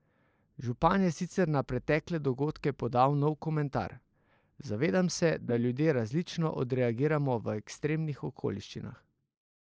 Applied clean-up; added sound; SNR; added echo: neural mask model Resemble Enhance denoiser.